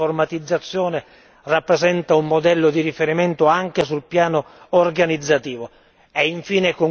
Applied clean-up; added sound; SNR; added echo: none; none; none; none.